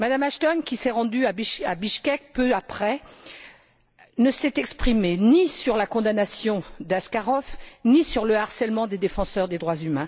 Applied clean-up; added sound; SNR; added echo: none; none; none; none.